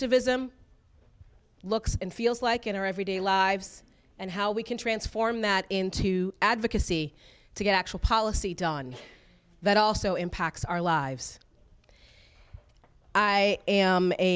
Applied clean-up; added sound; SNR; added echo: none; none; none; none.